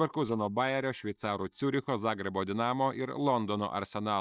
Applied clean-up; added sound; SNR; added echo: neural mask model DeepFilterNet 3.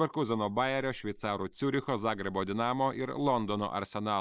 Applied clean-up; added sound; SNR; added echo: neural mask model Resemble Enhance denoiser.